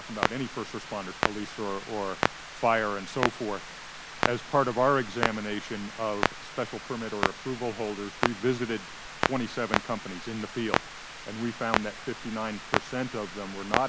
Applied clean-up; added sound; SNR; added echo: none; Clock; 2 dB; none.